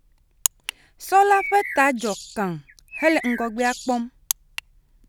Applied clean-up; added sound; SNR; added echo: none; Bird; 11 dB; none.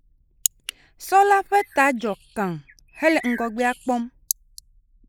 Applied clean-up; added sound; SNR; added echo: neural mask model Resemble Enhance denoiser.